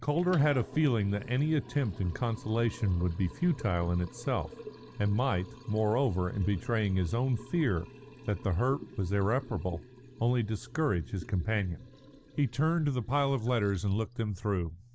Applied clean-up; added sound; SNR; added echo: none; Liquid; 20 dB; none.